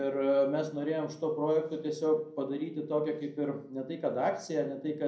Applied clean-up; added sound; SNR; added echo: none; none; none; reverberation time 0.6 s.